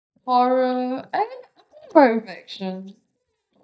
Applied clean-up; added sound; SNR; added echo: neural mask model DeepFilterNet 3.